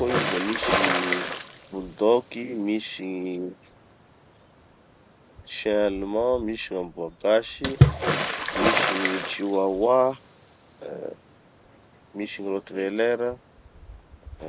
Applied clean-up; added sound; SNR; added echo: none; Water / Splash, splatter; 2 dB; none.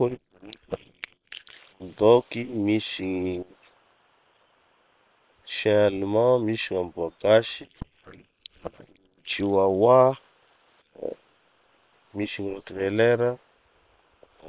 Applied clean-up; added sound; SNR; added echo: neural separator model SepFormer WHAM!.